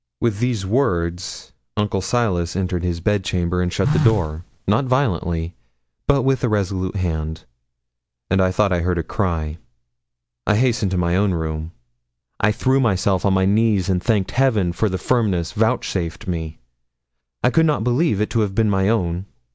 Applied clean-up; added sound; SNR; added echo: none; Telephone; 4 dB; none.